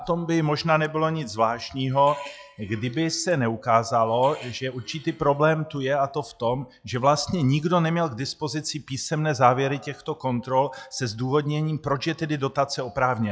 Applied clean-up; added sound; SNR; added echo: classical method log-MMSE.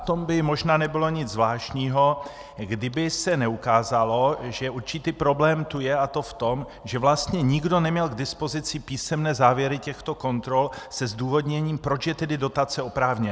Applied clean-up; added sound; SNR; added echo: none; none; none; none.